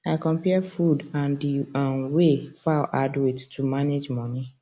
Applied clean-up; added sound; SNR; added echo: none; none; none; none.